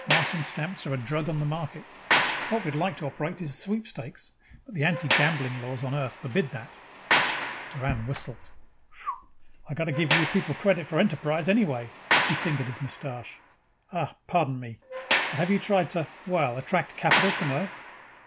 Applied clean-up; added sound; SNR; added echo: none; Sliding door; 2 dB; none.